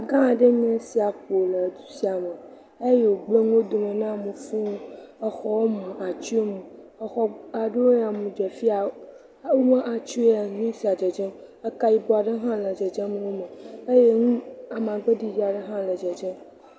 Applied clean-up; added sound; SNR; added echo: none; none; none; none.